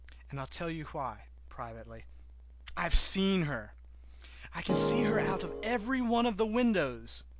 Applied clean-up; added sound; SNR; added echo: none; Keyboard (musical); 2 dB; none.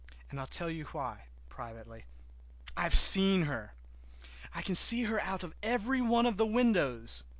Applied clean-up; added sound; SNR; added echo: none; none; none; none.